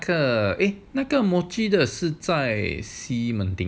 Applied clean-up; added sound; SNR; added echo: none; none; none; none.